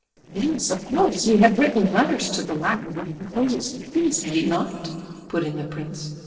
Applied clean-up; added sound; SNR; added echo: neural separator model SepFormer DNS4.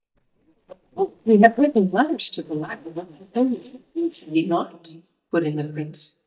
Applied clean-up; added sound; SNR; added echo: neural mask model DeepFilterNet 3.